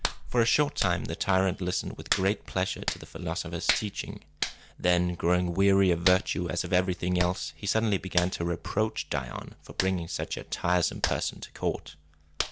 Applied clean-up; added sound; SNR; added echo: none; Hands; 9 dB; none.